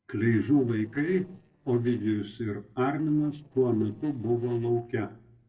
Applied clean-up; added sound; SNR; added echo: neural separator model SepFormer DNS4.